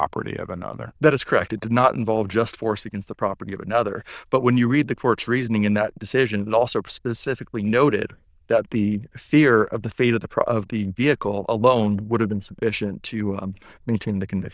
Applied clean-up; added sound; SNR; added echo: neural diffusion model UNIVERSE++.